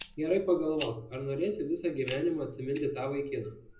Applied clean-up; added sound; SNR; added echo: none; Fire; 11 dB; reverberation time 0.5 s.